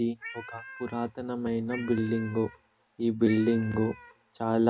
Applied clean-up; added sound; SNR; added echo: none; Cat; 17 dB; reverberation time 0.3 s.